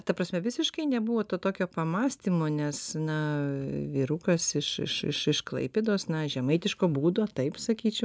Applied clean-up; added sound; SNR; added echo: none; none; none; none.